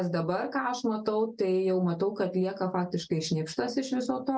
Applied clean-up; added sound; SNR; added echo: none; none; none; none.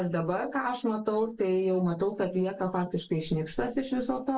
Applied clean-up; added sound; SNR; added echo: neural mask model Resemble Enhance denoiser.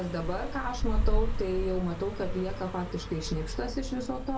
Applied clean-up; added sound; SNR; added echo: none; Car passing by; -2 dB; none.